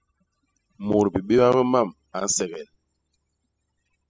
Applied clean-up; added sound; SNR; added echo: classical method spectral subtraction.